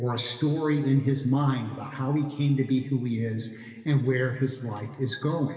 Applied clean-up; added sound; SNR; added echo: none; none; none; reverberation time 2.3 s.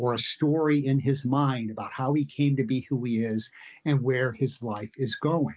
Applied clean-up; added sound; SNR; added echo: none; none; none; none.